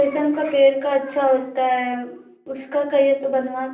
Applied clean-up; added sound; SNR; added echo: none; none; none; reverberation time 0.6 s.